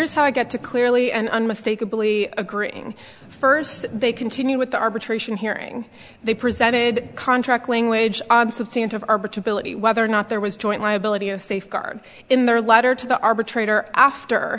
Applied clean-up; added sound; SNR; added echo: none; none; none; none.